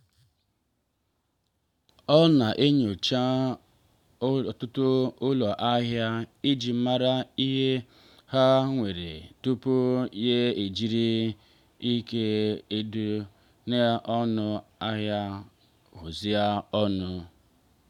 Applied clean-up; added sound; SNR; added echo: none; none; none; none.